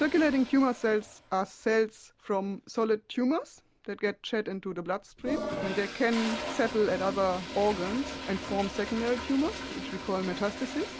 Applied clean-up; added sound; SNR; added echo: none; Toilet flush; 10 dB; none.